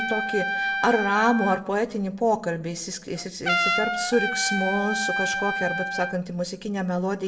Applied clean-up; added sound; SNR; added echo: none; Trumpet; 3 dB; reverberation time 0.6 s.